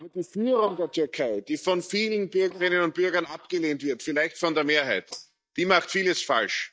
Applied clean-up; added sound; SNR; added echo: neural mask model DeepFilterNet 3.